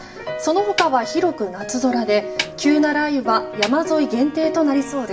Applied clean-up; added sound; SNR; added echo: none; Snare drum; 12 dB; reverberation time 0.5 s.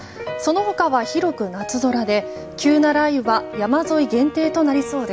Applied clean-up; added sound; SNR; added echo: none; none; none; none.